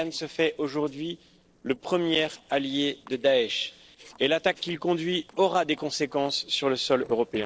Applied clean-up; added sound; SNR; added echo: neural separator model SepFormer DNS4.